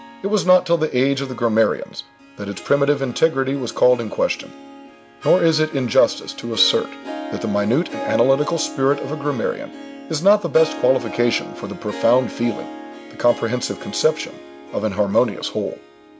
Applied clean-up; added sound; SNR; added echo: none; Harp; 14 dB; none.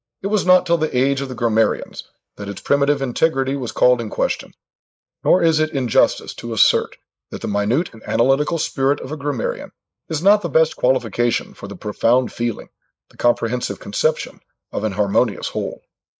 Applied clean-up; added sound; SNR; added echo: neural mask model Resemble Enhance denoiser.